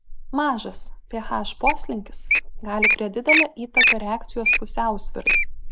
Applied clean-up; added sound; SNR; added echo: neural mask model Resemble Enhance denoiser.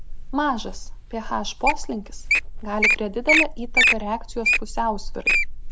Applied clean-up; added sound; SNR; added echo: none; Wild animals; -4 dB; none.